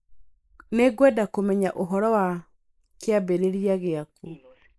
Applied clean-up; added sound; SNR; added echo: neural mask model Resemble Enhance denoiser.